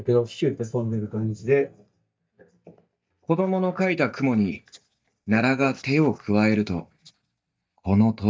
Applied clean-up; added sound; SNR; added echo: neural mask model DeepFilterNet 3.